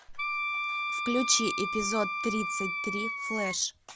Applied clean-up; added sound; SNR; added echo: none; Wind instrument, woodwind instrument; 1 dB; none.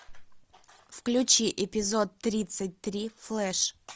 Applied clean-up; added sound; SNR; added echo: none; none; none; none.